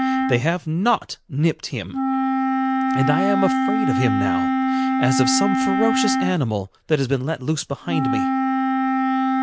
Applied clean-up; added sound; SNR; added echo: none; Wind instrument, woodwind instrument; -2 dB; none.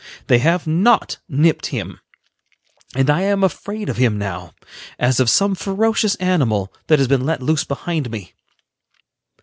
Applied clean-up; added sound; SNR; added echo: none; none; none; none.